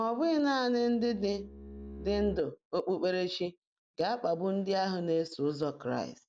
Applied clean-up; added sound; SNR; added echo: none; Bowed string instrument; 13 dB; none.